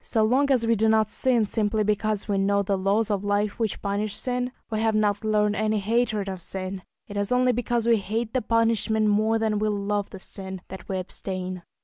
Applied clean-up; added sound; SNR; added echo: none; none; none; none.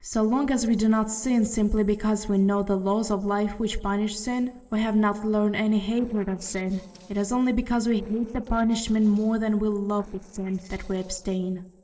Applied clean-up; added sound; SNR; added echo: neural separator model SepFormer DNS4.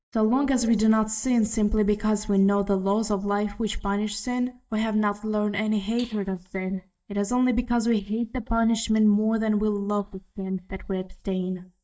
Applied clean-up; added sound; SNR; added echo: neural mask model DeepFilterNet 3.